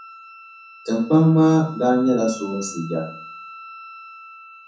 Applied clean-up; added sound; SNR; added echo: none; Wind instrument, woodwind instrument; 18 dB; reverberation time 0.6 s.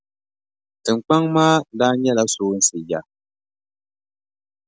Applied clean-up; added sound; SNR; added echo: none; none; none; none.